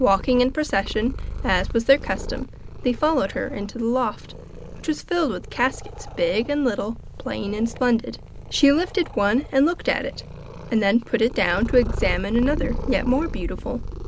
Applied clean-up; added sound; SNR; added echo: none; Purr; 9 dB; none.